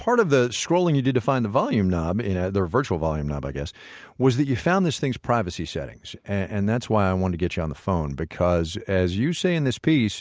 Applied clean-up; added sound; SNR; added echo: none; none; none; none.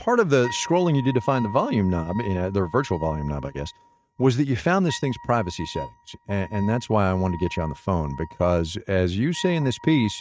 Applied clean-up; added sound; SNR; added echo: neural mask model RNNoise.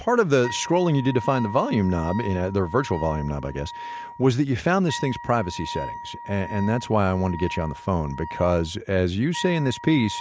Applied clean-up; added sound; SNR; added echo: none; Wind instrument, woodwind instrument; 13 dB; none.